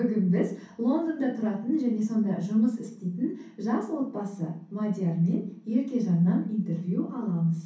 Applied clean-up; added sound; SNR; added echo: none; none; none; reverberation time 0.6 s.